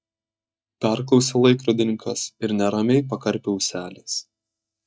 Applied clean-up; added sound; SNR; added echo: neural mask model DeepFilterNet 3.